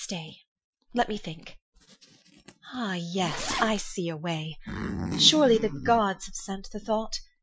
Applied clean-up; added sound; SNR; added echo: classical method Wiener filter.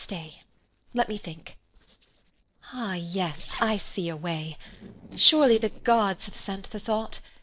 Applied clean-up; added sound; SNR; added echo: neural separator model SepFormer DNS4.